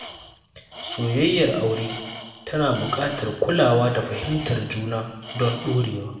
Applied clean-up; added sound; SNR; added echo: none; Tools; 15 dB; reverberation time 1.1 s.